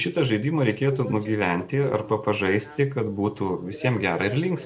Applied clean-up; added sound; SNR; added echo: none; Subway, metro, underground; 16 dB; none.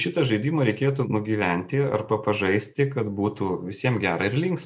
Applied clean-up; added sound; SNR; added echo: none; none; none; none.